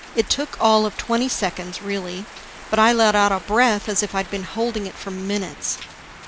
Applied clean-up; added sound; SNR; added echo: none; Rain; 18 dB; none.